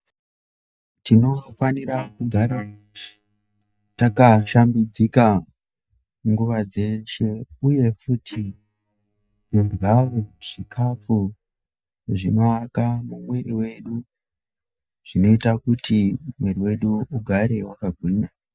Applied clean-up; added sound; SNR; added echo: neural mask model DeepFilterNet 3.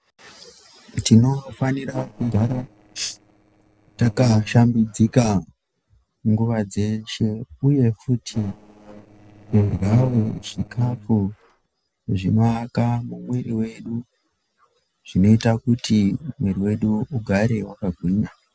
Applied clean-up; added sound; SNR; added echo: neural separator model SepFormer DNS4.